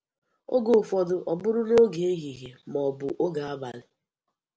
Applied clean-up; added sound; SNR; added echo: none; none; none; none.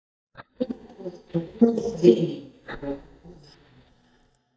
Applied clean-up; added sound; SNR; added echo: neural mask model DeepFilterNet 3.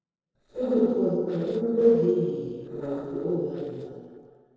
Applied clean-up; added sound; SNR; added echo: neural separator model SepFormer DNS4.